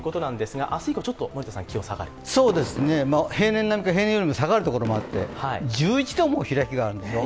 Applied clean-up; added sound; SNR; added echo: none; Fireworks; 14 dB; none.